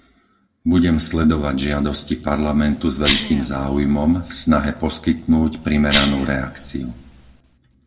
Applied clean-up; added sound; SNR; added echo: none; Cough; 10 dB; reverberation time 0.9 s.